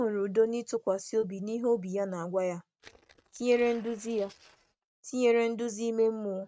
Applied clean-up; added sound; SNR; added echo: neural mask model RNNoise.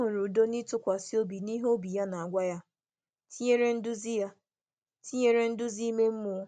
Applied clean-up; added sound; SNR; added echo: none; none; none; none.